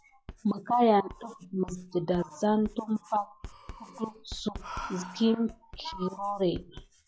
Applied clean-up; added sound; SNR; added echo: classical method log-MMSE.